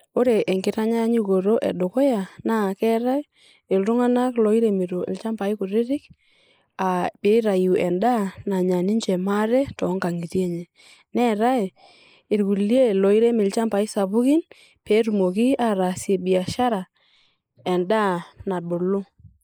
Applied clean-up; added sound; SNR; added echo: neural mask model Resemble Enhance denoiser.